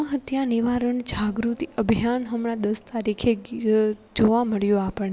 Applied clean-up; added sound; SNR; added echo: none; none; none; none.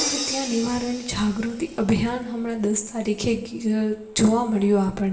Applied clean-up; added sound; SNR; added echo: none; Crash cymbal; 12 dB; reverberation time 1.0 s.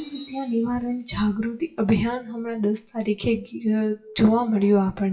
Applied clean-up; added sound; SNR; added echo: classical method WPE with log-MMSE.